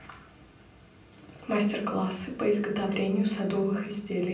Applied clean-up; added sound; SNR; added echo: none; none; none; reverberation time 0.6 s.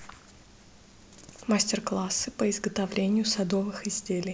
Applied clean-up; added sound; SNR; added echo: none; none; none; none.